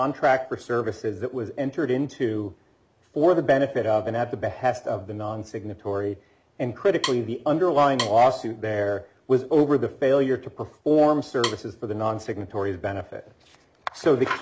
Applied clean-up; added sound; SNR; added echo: none; Wood; 11 dB; none.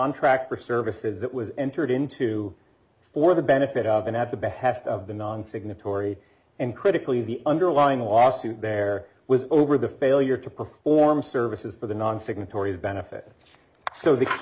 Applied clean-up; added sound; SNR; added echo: none; none; none; none.